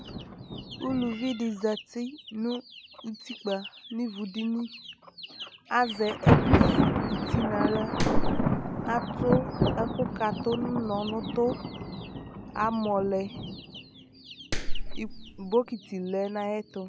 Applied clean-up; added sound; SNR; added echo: none; Thunder + Clapping; -2 dB; none.